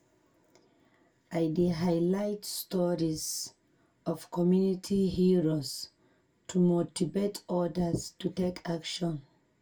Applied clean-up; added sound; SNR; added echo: none; none; none; reverberation time 0.2 s.